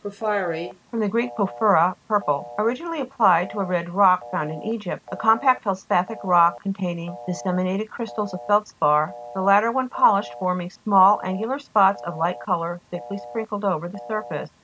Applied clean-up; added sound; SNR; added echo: none; Telephone; 17 dB; none.